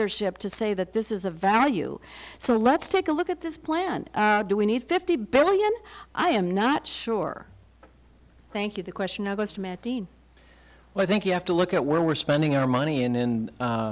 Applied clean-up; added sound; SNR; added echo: none; none; none; none.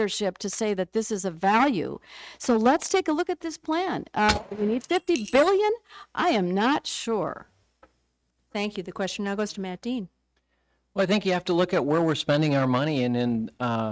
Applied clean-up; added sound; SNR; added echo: neural mask model RNNoise.